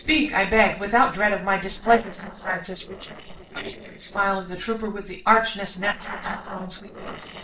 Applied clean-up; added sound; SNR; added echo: neural separator model SepFormer DNS4.